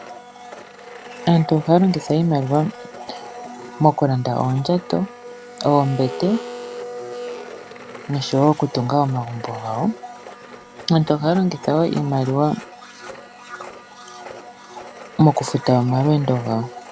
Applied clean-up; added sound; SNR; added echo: none; Domestic sounds, home sounds; 15 dB; none.